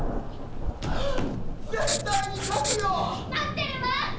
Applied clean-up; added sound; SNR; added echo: none; Thunder + Writing; -1 dB; none.